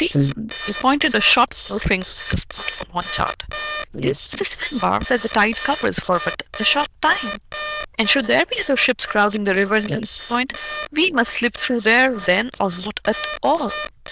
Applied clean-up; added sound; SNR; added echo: neural diffusion model UNIVERSE++.